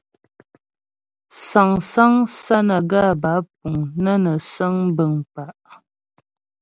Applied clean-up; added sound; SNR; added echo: none; none; none; none.